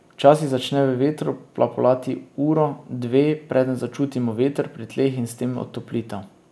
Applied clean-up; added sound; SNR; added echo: none; none; none; none.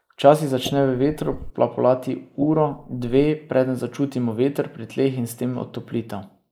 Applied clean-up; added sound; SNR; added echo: neural mask model Resemble Enhance denoiser.